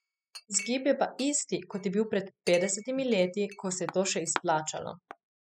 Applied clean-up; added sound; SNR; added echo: classical method spectral subtraction.